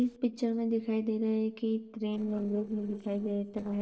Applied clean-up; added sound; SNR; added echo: neural separator model SepFormer DNS4.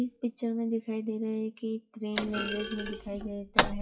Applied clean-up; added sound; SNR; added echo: classical method WPE with log-MMSE.